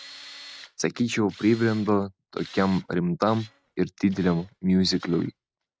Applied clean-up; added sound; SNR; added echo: neural mask model RNNoise.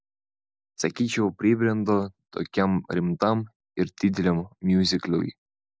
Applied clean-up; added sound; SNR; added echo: none; none; none; none.